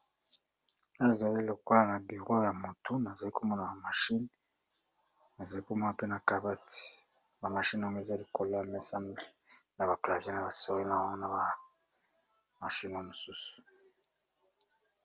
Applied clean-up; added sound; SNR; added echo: none; none; none; none.